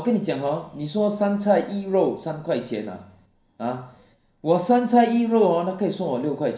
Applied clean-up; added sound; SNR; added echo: none; none; none; reverberation time 0.3 s.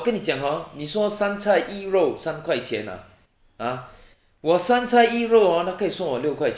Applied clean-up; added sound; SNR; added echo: none; none; none; none.